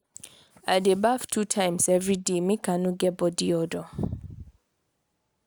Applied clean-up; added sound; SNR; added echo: none; none; none; none.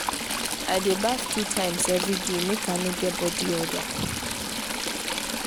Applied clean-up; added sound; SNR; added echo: none; Stream / Trickle, dribble; 1 dB; none.